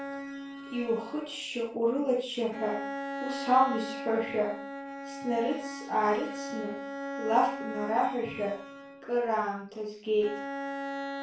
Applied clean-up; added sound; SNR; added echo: none; Bowed string instrument; 8 dB; reverberation time 0.4 s.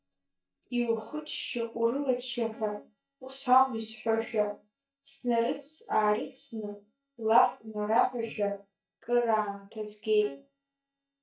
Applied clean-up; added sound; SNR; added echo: neural mask model DeepFilterNet 3.